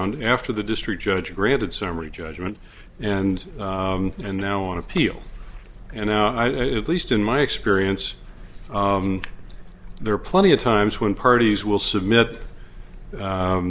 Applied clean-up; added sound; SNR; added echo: none; none; none; none.